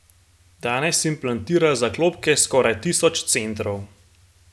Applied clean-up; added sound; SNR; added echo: none; none; none; none.